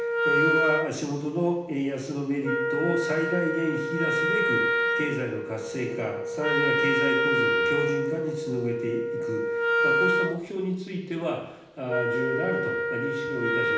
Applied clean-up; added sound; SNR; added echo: none; Wind instrument, woodwind instrument; -3 dB; reverberation time 0.9 s.